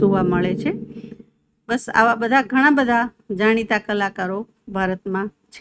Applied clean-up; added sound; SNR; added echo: neural mask model RNNoise.